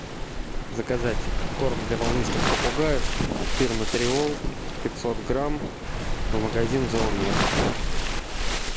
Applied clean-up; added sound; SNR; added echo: none; Waves, surf; -2 dB; none.